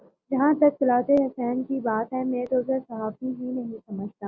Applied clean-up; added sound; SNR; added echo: none; none; none; none.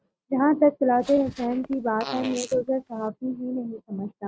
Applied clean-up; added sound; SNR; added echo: neural mask model RNNoise.